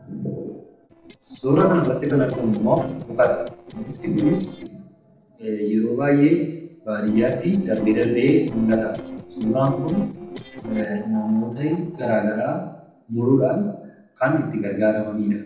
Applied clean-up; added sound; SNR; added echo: neural separator model SepFormer DNS4.